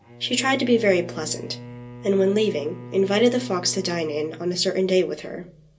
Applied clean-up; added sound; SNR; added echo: none; Bowed string instrument; 16 dB; reverberation time 0.2 s.